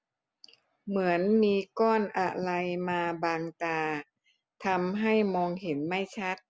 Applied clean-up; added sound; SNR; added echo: none; none; none; none.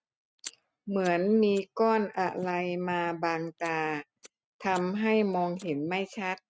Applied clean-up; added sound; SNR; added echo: neural mask model RNNoise.